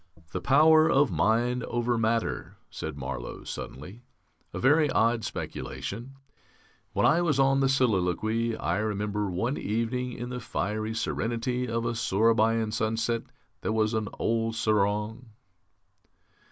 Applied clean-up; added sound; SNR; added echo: none; none; none; none.